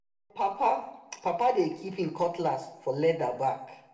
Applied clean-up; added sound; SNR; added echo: none; none; none; reverberation time 0.6 s.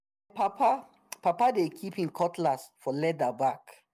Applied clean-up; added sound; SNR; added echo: none; none; none; none.